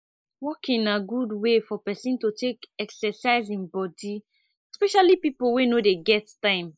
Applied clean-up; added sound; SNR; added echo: neural mask model Resemble Enhance denoiser.